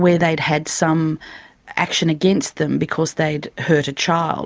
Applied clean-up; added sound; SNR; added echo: none; none; none; none.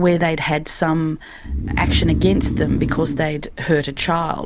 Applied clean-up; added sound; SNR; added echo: none; Breathing; 4 dB; none.